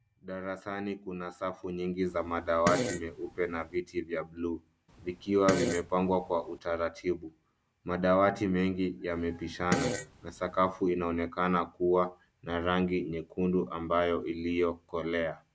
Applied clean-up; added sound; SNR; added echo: none; Fart; 6 dB; none.